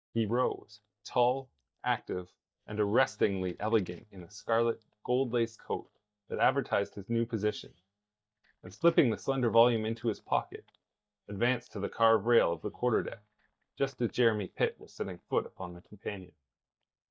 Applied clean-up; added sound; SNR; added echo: neural mask model DeepFilterNet 3.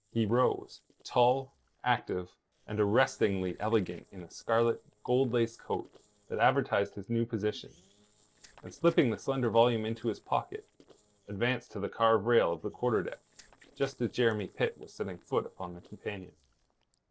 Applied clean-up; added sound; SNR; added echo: neural separator model SepFormer DNS4.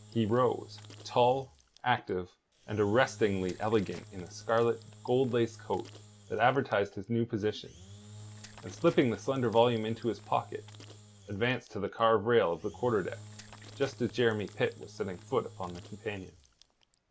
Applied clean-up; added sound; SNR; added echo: none; Engine / Drill; 20 dB; none.